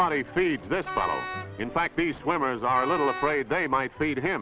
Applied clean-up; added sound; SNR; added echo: none; Wind instrument, woodwind instrument; 10 dB; none.